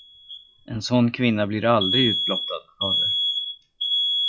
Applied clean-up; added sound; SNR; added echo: classical method log-MMSE.